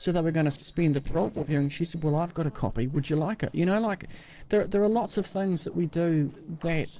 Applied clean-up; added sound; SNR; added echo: neural separator model SepFormer DNS4.